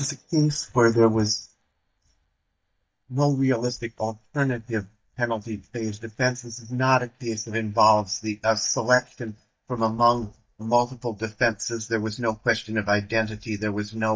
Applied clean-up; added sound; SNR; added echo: neural mask model DeepFilterNet 3.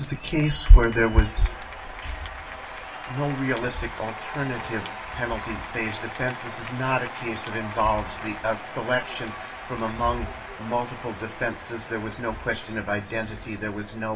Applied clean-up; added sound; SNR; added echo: none; Applause / Cheering; 13 dB; reverberation time 0.2 s.